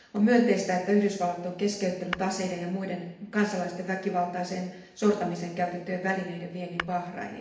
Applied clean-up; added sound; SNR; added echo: none; Tap / Glass; 11 dB; reverberation time 0.8 s.